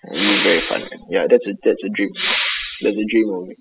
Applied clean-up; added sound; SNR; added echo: classical method spectral subtraction.